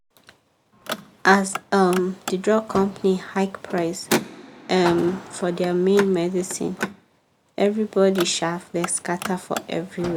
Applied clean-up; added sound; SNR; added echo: none; Car; 11 dB; none.